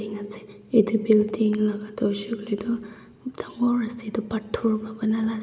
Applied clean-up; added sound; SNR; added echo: none; none; none; none.